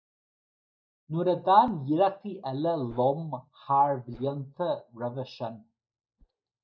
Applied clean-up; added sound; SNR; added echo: neural mask model DeepFilterNet 3.